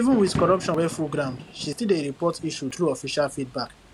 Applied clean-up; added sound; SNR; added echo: none; Thunder / Rain; 13 dB; none.